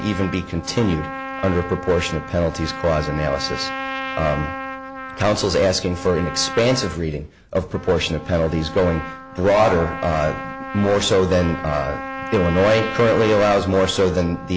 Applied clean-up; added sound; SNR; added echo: none; Trumpet; 10 dB; none.